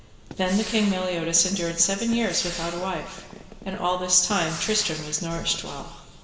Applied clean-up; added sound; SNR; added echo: none; Gunshot, gunfire; 14 dB; reverberation time 2.3 s.